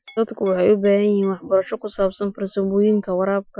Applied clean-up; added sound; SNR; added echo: classical method Wiener filter.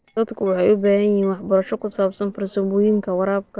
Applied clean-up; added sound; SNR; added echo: neural separator model SepFormer DNS4.